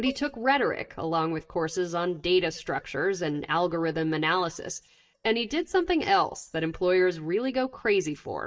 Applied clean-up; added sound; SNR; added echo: neural mask model DeepFilterNet 3.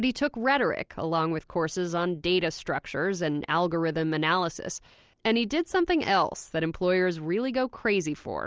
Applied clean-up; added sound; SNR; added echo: none; none; none; none.